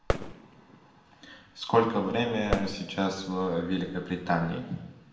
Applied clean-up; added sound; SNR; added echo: none; Fireworks; 8 dB; reverberation time 1.0 s.